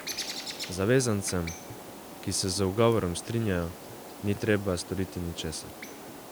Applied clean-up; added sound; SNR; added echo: none; Bird; 11 dB; none.